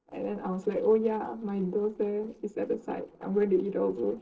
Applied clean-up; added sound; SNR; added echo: neural separator model SepFormer DNS4.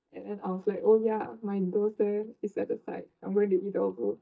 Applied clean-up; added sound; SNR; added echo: neural mask model DeepFilterNet 3.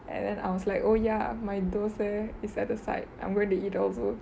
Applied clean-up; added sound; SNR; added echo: none; none; none; none.